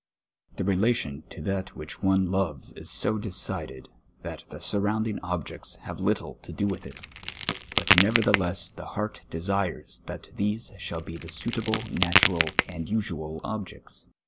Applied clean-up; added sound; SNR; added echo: none; Crack; -1 dB; none.